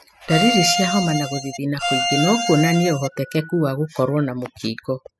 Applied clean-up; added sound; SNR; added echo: classical method spectral subtraction.